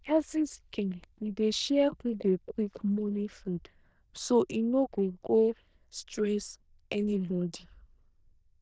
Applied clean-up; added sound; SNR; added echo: neural diffusion model UNIVERSE++.